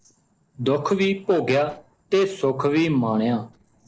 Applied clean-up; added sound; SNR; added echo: neural separator model SepFormer DNS4.